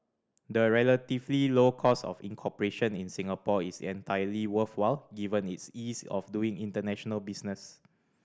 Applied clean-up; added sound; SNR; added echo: none; none; none; none.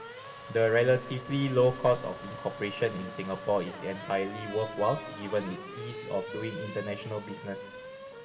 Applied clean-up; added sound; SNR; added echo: none; Race car, auto racing / Accelerating, revving, vroom; 12 dB; reverberation time 2.0 s.